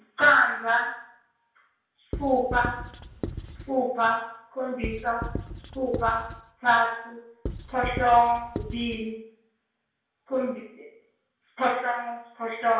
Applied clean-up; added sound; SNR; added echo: none; Writing; 9 dB; reverberation time 0.5 s.